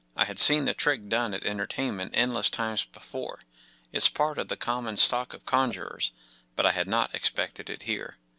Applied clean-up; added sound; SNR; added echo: none; none; none; none.